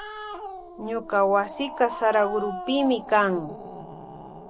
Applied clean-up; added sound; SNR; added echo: none; Growling; 12 dB; none.